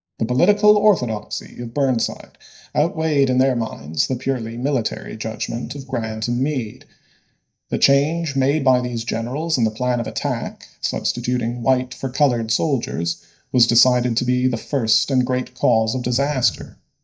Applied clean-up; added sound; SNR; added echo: neural mask model DeepFilterNet 3.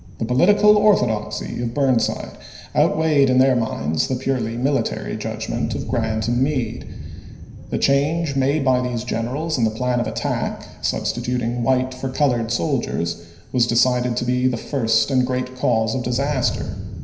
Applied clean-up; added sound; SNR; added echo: none; Thunder; 13 dB; reverberation time 0.9 s.